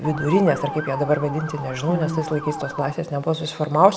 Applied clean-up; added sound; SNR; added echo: none; Motor vehicle (road) / Siren; 10 dB; none.